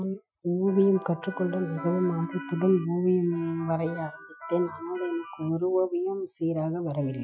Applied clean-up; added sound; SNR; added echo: classical method Wiener filter.